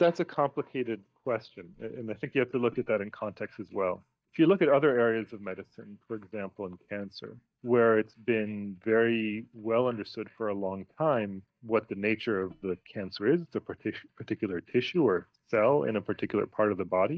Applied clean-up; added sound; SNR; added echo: neural mask model DeepFilterNet 3.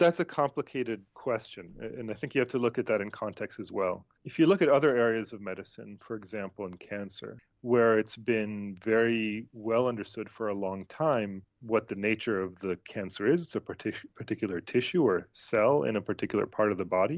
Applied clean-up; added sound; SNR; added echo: none; none; none; none.